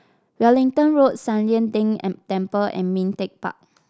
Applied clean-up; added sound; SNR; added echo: none; none; none; none.